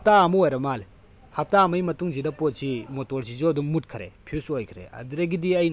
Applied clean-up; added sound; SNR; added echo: none; none; none; none.